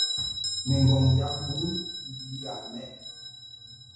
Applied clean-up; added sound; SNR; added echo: none; Bell; 6 dB; reverberation time 0.6 s.